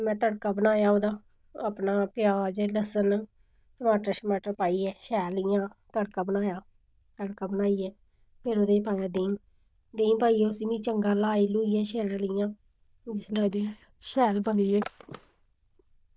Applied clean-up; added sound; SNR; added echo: neural diffusion model UNIVERSE++.